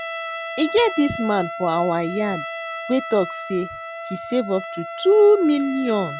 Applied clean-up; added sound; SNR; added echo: none; Trumpet; 10 dB; none.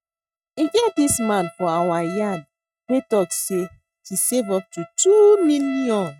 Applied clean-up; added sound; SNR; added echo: neural mask model RNNoise.